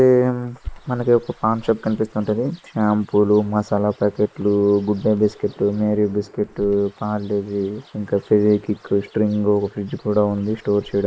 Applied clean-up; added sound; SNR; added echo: neural mask model Resemble Enhance denoiser.